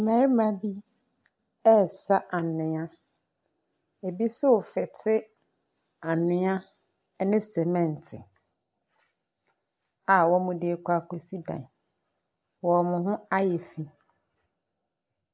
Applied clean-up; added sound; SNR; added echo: none; none; none; none.